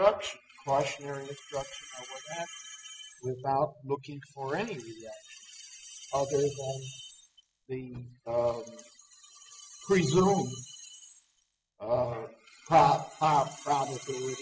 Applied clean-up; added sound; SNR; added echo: classical method spectral subtraction.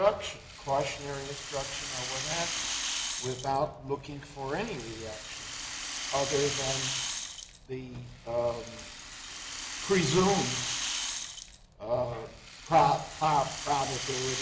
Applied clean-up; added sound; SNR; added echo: none; Rattle (instrument); 5 dB; none.